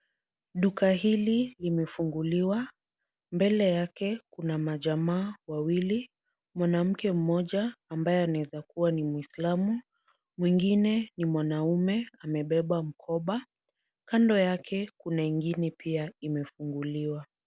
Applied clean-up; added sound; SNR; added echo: none; none; none; none.